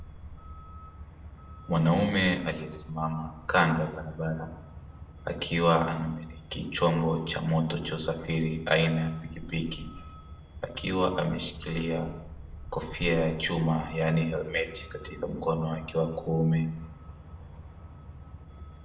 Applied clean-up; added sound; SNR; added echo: none; Truck; 14 dB; reverberation time 0.6 s.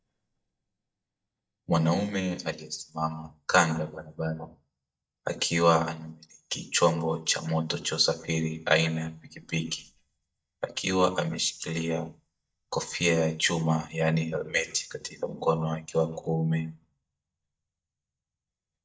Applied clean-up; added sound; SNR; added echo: neural mask model DeepFilterNet 3.